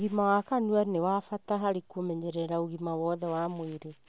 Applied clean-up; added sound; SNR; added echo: none; none; none; none.